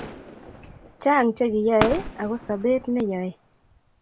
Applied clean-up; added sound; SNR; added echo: none; Fireworks; 10 dB; none.